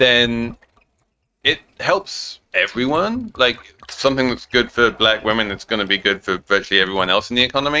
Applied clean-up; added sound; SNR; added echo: neural mask model RNNoise.